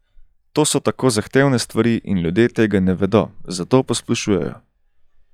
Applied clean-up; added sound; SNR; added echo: classical method log-MMSE.